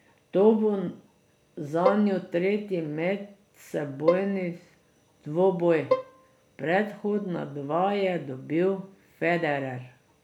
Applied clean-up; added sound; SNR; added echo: none; Bowed string instrument; 7 dB; none.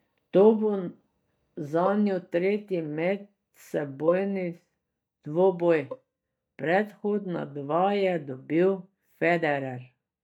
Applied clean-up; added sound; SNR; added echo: neural mask model DeepFilterNet 3.